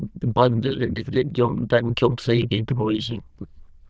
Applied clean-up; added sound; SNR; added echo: neural diffusion model UNIVERSE++.